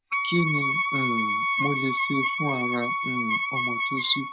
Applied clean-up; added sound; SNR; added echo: none; Wind instrument, woodwind instrument; -3 dB; none.